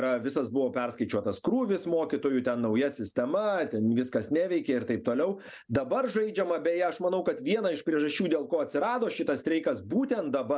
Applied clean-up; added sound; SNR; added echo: none; none; none; none.